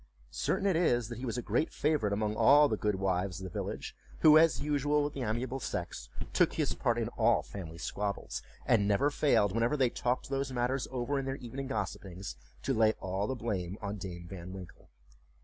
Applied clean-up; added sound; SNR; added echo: none; Walk, footsteps; 5 dB; none.